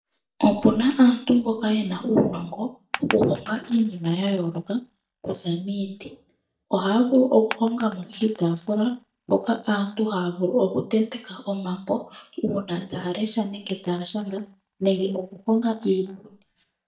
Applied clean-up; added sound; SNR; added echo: neural mask model DeepFilterNet 3.